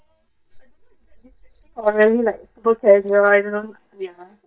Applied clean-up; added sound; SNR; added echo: neural mask model DeepFilterNet 3.